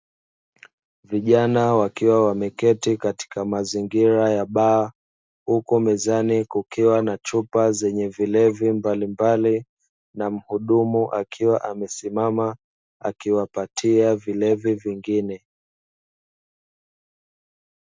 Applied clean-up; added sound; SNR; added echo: none; none; none; none.